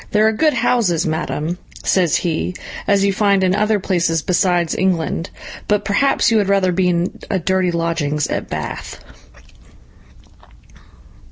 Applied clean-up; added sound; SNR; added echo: none; none; none; none.